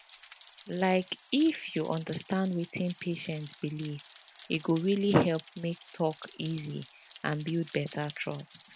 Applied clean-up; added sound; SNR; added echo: none; Rain; 15 dB; none.